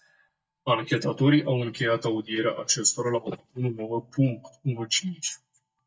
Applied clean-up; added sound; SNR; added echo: neural mask model DeepFilterNet 3.